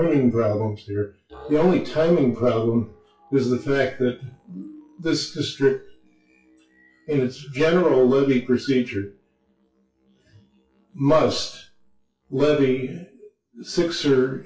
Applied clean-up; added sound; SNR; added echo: classical method WPE with log-MMSE.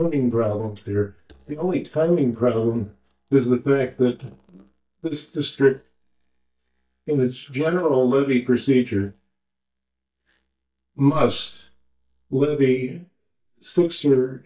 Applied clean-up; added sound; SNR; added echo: neural mask model DeepFilterNet 3.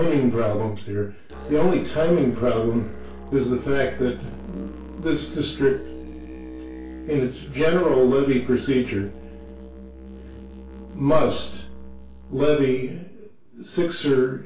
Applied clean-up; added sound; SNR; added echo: none; Musical instrument; 16 dB; reverberation time 0.2 s.